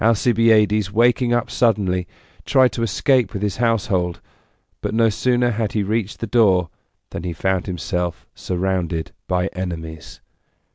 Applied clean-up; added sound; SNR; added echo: none; none; none; none.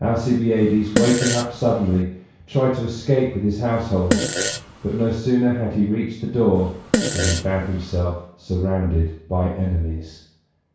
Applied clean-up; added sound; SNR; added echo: none; Fart; 4 dB; reverberation time 0.6 s.